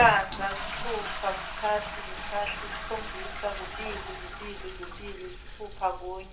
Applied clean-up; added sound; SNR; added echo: none; Toilet flush; 5 dB; reverberation time 0.3 s.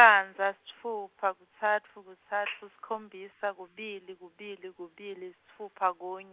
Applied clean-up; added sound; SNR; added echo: none; none; none; none.